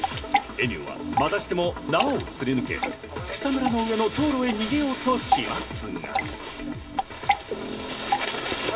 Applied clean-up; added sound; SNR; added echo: none; Drip / Water; 5 dB; reverberation time 1.4 s.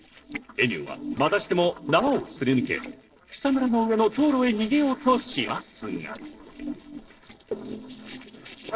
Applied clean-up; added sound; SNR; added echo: neural separator model SepFormer DNS4.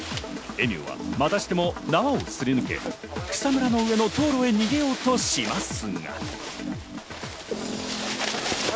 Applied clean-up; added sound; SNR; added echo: none; none; none; none.